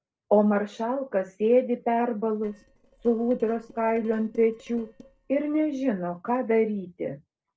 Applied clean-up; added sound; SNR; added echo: neural separator model SepFormer DNS4.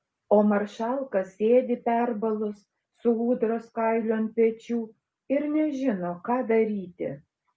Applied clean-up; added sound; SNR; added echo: none; none; none; none.